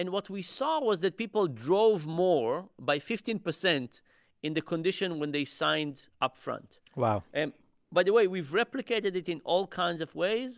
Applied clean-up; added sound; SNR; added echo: none; none; none; none.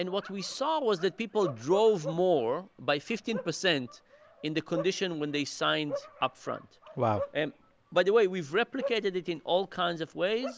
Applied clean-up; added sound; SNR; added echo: none; Bark; 14 dB; none.